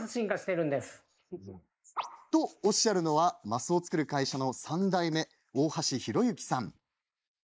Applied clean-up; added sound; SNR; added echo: neural mask model Resemble Enhance denoiser.